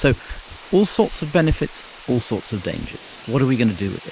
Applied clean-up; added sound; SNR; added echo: neural mask model Resemble Enhance denoiser.